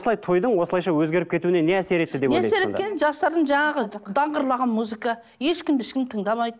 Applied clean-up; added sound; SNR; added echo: none; none; none; none.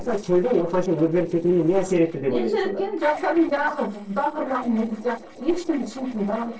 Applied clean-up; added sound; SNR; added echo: neural separator model SepFormer DNS4.